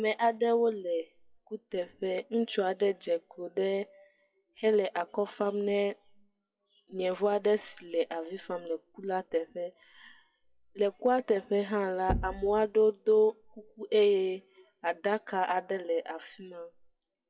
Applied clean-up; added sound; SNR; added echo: classical method WPE with log-MMSE.